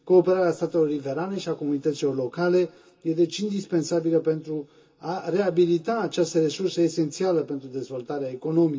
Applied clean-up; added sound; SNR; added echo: none; none; none; reverberation time 0.2 s.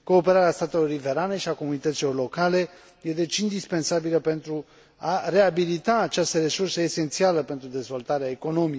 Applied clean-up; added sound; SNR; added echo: none; none; none; none.